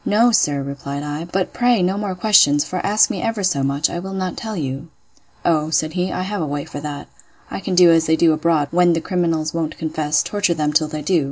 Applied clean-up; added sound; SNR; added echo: none; none; none; none.